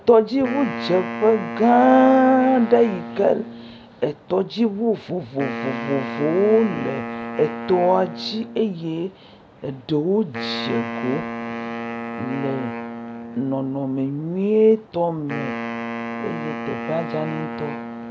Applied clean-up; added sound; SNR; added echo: none; Wind instrument, woodwind instrument; 10 dB; none.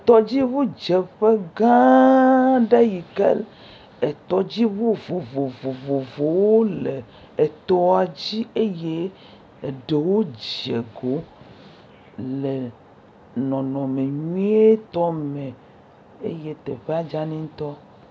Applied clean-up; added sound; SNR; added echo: none; none; none; none.